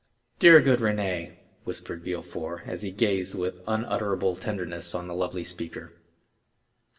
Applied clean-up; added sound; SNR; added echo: none; none; none; reverberation time 0.7 s.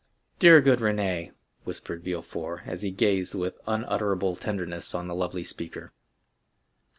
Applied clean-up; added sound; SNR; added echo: none; none; none; none.